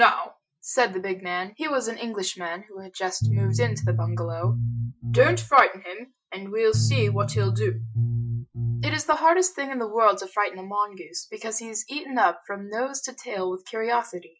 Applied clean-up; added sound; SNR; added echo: classical method Wiener filter.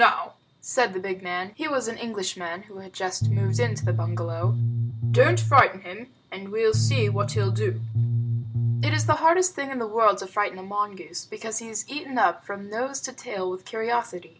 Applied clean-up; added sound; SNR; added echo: none; Bass guitar; -2 dB; none.